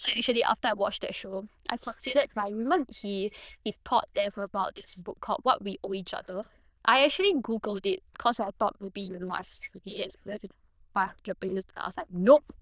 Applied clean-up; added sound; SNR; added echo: neural diffusion model UNIVERSE++.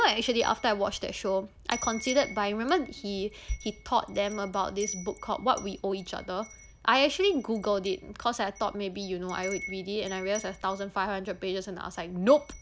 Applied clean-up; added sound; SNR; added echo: none; Wind chime; 15 dB; none.